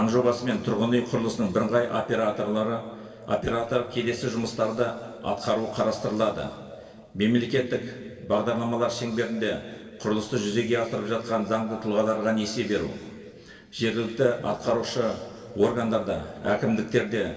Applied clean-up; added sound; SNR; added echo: neural separator model SepFormer DNS4.